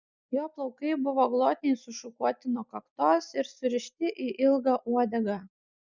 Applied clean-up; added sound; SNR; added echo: neural mask model Resemble Enhance denoiser.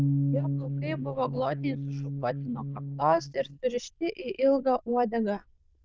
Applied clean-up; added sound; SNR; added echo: neural diffusion model UNIVERSE++.